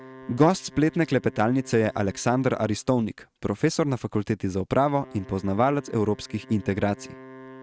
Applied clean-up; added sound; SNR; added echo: neural mask model RNNoise.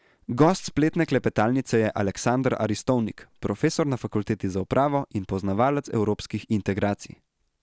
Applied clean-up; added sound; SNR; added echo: none; none; none; none.